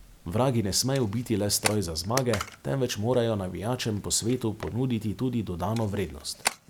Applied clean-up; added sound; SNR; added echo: none; Camera; 12 dB; none.